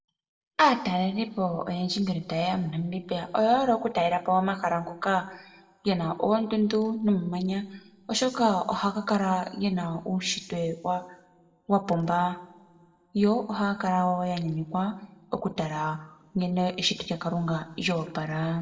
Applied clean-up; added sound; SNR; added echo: none; none; none; reverberation time 1.1 s.